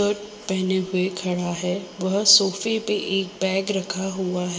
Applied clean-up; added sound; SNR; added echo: none; none; none; reverberation time 0.9 s.